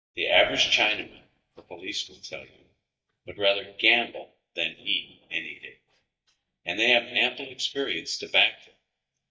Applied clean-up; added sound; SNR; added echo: neural mask model DeepFilterNet 3.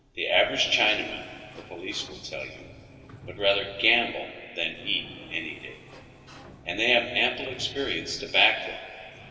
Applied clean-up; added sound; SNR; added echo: none; Sliding door; 20 dB; reverberation time 2.8 s.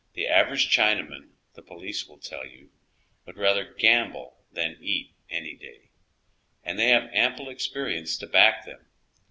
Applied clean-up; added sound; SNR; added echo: none; none; none; none.